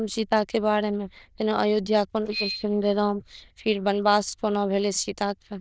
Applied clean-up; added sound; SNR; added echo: neural diffusion model UNIVERSE++.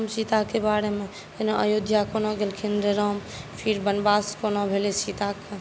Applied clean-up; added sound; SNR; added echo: none; none; none; none.